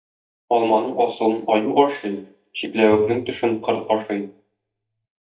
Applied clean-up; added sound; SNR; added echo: neural mask model DeepFilterNet 3.